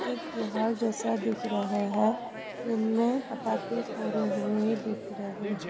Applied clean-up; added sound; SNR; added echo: none; Chatter; 6 dB; none.